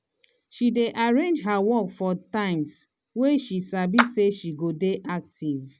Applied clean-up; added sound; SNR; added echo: none; Clapping; 5 dB; none.